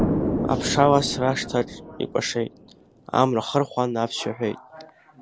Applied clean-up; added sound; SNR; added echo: none; Explosion; 6 dB; none.